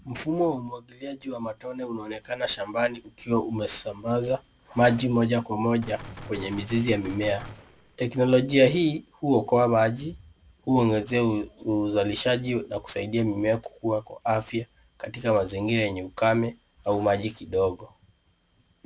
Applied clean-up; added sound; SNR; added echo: none; Gunshot, gunfire; 16 dB; none.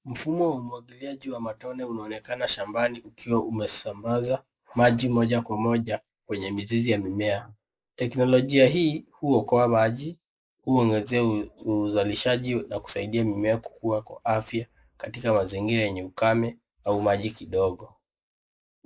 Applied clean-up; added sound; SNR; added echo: neural mask model Resemble Enhance denoiser.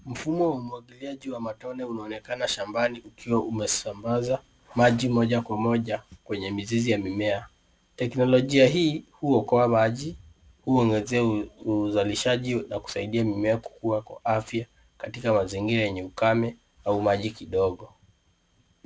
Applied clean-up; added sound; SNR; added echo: none; none; none; none.